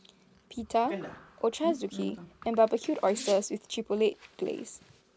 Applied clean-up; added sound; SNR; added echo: none; Bicycle; 14 dB; none.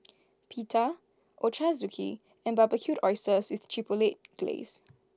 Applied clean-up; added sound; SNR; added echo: none; none; none; none.